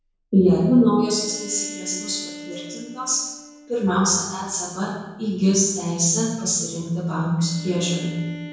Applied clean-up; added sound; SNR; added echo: none; Bowed string instrument; 19 dB; reverberation time 0.9 s.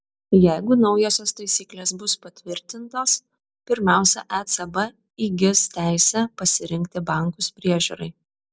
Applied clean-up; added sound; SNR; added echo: none; none; none; none.